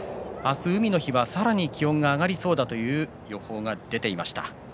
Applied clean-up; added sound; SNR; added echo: none; none; none; none.